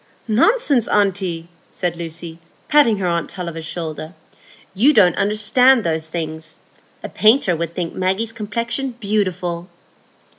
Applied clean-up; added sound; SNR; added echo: none; none; none; none.